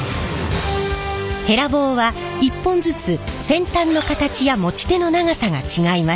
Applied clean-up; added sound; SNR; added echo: none; Engine / Drill; 15 dB; none.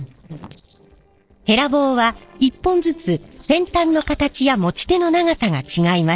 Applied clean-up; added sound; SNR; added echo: neural separator model SepFormer DNS4.